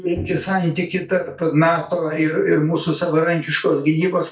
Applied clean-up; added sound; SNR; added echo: neural mask model DeepFilterNet 3.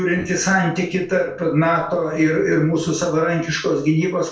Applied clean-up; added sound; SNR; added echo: neural separator model SepFormer DNS4.